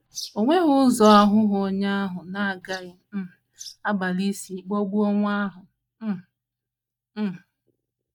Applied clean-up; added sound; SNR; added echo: neural mask model DeepFilterNet 3.